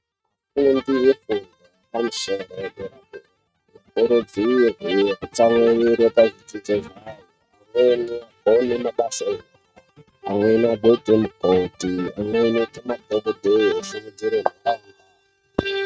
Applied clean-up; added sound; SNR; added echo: neural mask model RNNoise.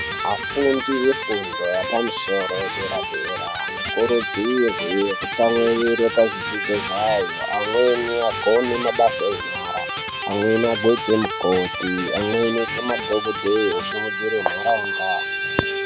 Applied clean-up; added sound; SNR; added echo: none; Electric guitar; 5 dB; none.